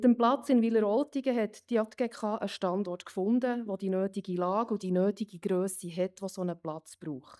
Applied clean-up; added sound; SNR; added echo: neural mask model DeepFilterNet 3.